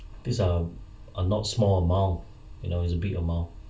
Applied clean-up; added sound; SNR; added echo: none; none; none; reverberation time 0.2 s.